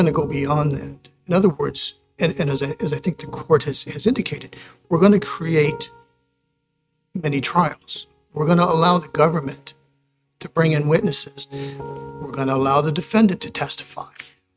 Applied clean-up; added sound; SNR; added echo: neural mask model RNNoise.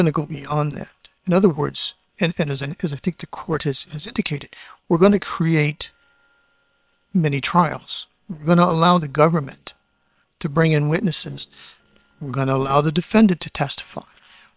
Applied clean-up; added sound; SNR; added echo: neural separator model SepFormer WHAM!.